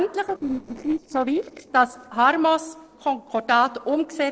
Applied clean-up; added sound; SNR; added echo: neural separator model SepFormer DNS4.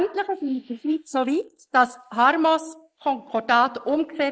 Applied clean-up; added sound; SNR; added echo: neural mask model Resemble Enhance denoiser.